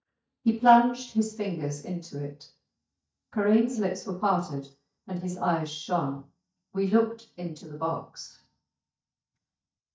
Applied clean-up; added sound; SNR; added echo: neural mask model DeepFilterNet 3.